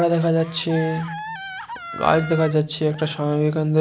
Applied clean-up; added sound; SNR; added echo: none; Gasp; 14 dB; none.